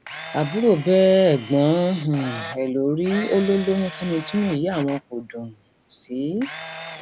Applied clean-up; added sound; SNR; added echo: none; Camera; 15 dB; none.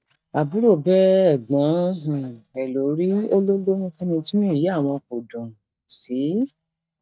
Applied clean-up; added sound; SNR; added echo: neural mask model DeepFilterNet 3.